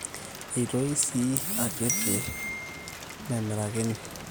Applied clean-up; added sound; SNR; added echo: none; Rain; 12 dB; none.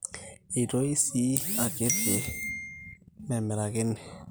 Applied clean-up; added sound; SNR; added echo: none; none; none; none.